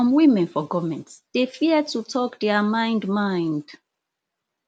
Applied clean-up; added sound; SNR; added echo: none; none; none; none.